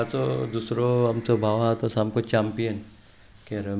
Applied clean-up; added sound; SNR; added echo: none; none; none; none.